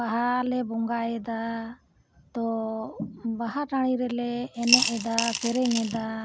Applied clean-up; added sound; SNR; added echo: none; Coin (dropping) / Glass; 0 dB; none.